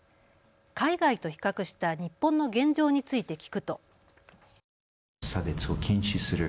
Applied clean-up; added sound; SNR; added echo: none; none; none; none.